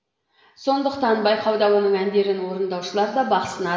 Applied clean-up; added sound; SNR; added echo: none; none; none; reverberation time 2.1 s.